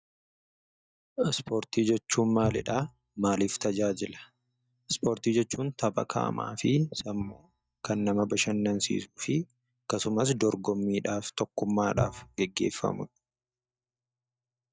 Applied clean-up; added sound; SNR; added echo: neural mask model DeepFilterNet 3.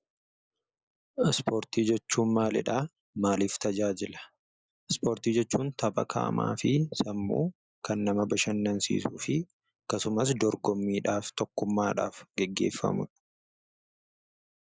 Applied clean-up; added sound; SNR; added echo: neural mask model Resemble Enhance denoiser.